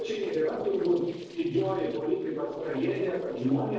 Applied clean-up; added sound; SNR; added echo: neural separator model SepFormer DNS4.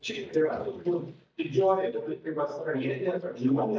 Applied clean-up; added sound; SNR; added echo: neural mask model DeepFilterNet 3.